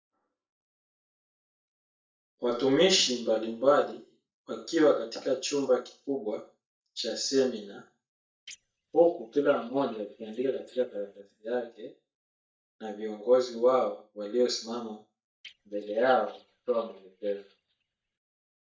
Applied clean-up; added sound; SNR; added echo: neural mask model DeepFilterNet 3.